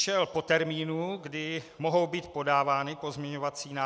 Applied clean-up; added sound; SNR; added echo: none; none; none; none.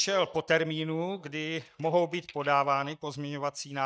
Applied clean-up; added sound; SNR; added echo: neural mask model DeepFilterNet 3.